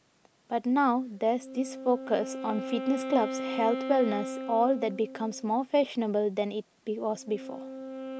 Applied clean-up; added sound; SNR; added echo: none; Wind instrument, woodwind instrument; 9 dB; none.